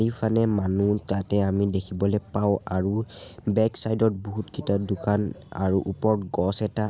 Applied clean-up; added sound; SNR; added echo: none; none; none; none.